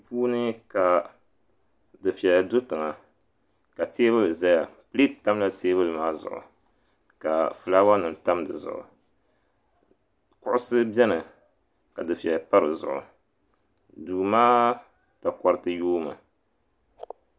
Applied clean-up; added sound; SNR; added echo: none; none; none; none.